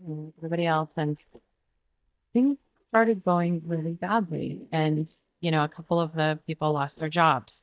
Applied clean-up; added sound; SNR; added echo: neural mask model DeepFilterNet 3.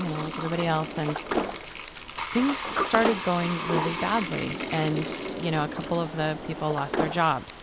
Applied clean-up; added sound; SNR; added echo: none; Bathtub (filling or washing) + Sliding door; 3 dB; none.